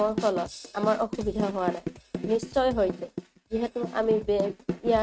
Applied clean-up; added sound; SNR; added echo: neural mask model RNNoise.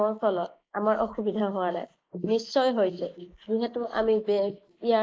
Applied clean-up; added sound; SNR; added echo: neural mask model Resemble Enhance denoiser.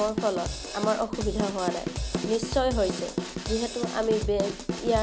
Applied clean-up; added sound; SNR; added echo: none; Drum / Drum kit; 4 dB; none.